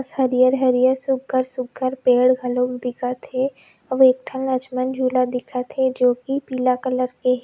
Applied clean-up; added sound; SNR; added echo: none; none; none; none.